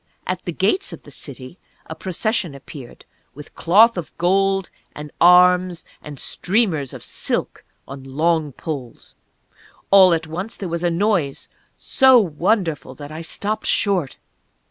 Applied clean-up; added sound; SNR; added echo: none; none; none; none.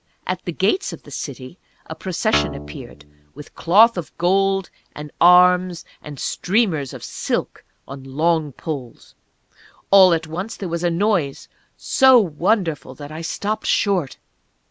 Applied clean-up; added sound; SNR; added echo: none; Guitar; 6 dB; none.